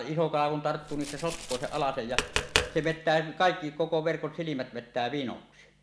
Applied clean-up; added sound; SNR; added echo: none; Tap; 3 dB; none.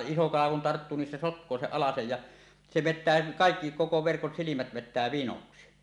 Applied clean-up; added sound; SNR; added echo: none; none; none; none.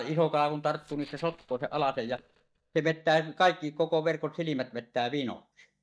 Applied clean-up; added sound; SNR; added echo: neural mask model DeepFilterNet 3.